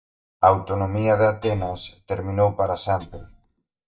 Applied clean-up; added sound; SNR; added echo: neural mask model DeepFilterNet 3.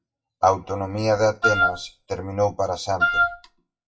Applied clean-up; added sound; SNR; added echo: classical method WPE with log-MMSE.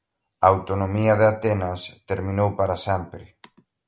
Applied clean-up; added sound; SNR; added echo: none; none; none; none.